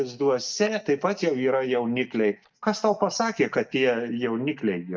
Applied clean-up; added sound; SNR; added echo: neural mask model DeepFilterNet 3.